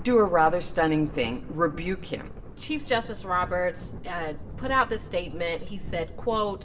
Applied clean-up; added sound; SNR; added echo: none; Thunder; 14 dB; reverberation time 0.6 s.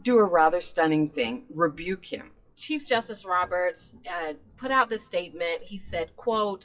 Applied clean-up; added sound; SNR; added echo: classical method WPE with log-MMSE.